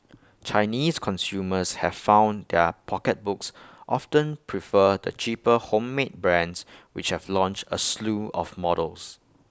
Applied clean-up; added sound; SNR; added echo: none; none; none; none.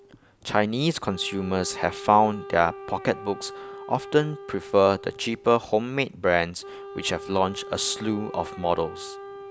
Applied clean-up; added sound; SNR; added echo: none; Wind instrument, woodwind instrument; 15 dB; none.